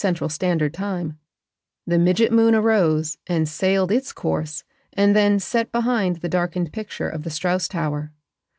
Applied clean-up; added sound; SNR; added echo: none; none; none; none.